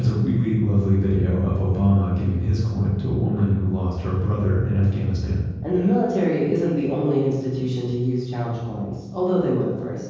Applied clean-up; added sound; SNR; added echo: none; none; none; reverberation time 1.3 s.